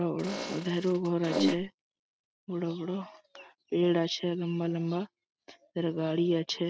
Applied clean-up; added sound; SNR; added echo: none; Fart; 2 dB; none.